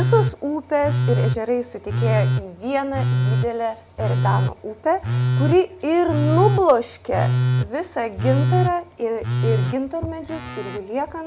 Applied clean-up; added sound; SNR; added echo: none; Telephone; 0 dB; none.